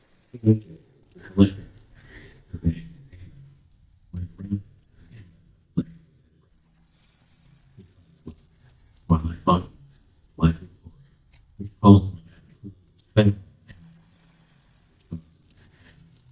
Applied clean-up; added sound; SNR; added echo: neural mask model DeepFilterNet 3.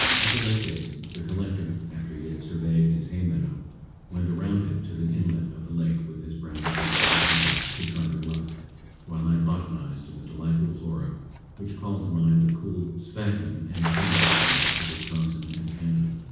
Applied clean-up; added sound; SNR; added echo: none; Splash, splatter; 4 dB; reverberation time 1.2 s.